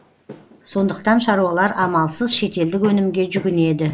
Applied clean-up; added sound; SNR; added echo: none; Walk, footsteps; 19 dB; none.